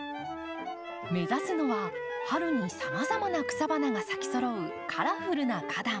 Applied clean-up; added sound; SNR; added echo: none; Wind instrument, woodwind instrument; 5 dB; none.